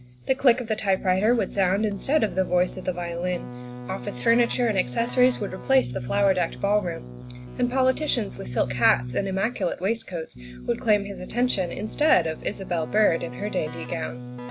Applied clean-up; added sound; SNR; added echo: none; Keyboard (musical); 12 dB; none.